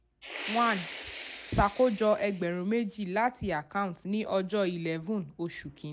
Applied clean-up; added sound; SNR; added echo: none; Fire; 11 dB; none.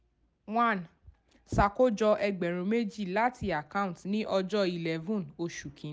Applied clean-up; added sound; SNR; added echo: none; none; none; none.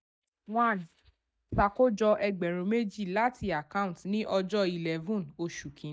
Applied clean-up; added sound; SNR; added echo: neural mask model DeepFilterNet 3.